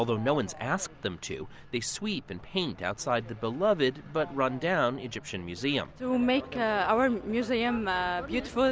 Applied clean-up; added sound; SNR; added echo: none; none; none; none.